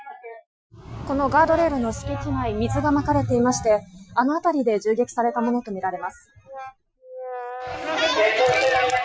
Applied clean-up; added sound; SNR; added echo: classical method Wiener filter.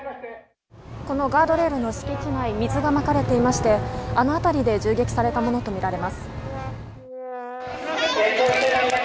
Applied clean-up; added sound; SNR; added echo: none; Brass instrument; 14 dB; none.